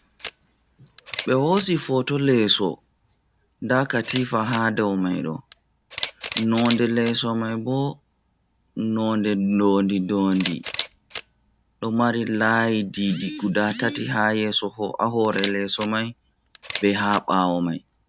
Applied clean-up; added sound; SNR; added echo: none; Camera; 11 dB; none.